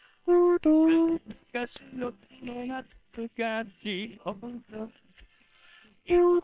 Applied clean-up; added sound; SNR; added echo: neural separator model SepFormer WHAM!.